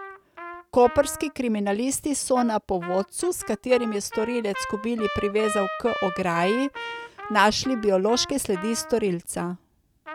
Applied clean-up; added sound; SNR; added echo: none; Trumpet; 12 dB; none.